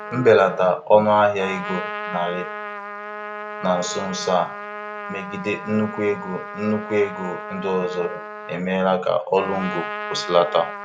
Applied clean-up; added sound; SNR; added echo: none; Trumpet; 10 dB; none.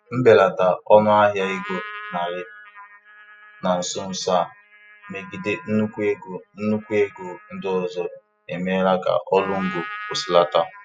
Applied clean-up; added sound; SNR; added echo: classical method spectral subtraction.